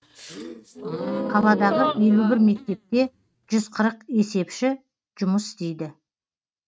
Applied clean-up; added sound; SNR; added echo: neural mask model RNNoise.